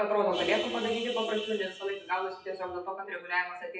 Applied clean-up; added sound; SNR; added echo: classical method WPE with log-MMSE.